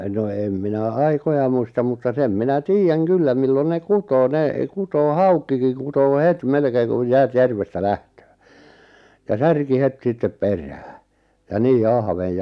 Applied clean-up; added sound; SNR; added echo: none; none; none; none.